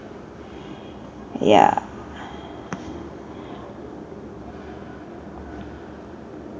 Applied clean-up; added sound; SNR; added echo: none; none; none; none.